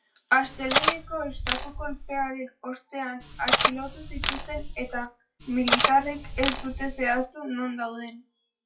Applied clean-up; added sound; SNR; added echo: classical method WPE with log-MMSE.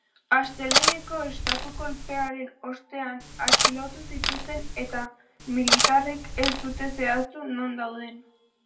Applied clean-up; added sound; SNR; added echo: none; Cutlery, silverware; -4 dB; reverberation time 0.2 s.